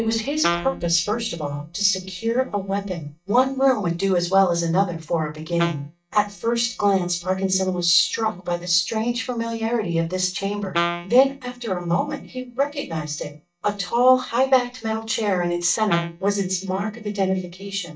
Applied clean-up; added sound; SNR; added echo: neural mask model DeepFilterNet 3.